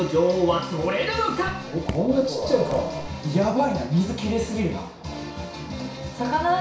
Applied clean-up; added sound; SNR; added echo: none; Raindrop / Drip; 13 dB; reverberation time 0.6 s.